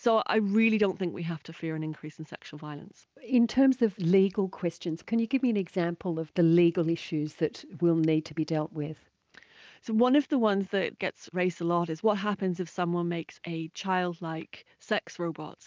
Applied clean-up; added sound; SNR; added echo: none; none; none; none.